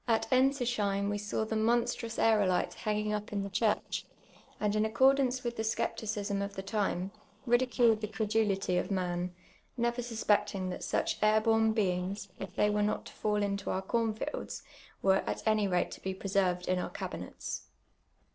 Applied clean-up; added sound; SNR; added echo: neural separator model SepFormer DNS4.